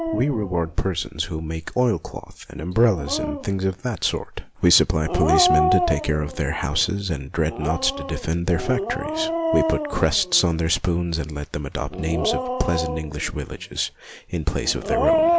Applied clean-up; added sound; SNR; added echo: none; Dog; 4 dB; none.